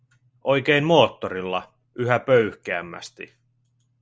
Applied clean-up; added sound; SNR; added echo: none; none; none; none.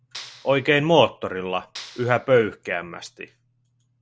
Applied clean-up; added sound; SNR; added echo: none; Clapping; 20 dB; none.